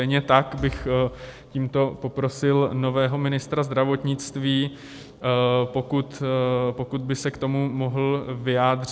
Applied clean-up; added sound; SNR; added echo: none; Thump, thud; 15 dB; none.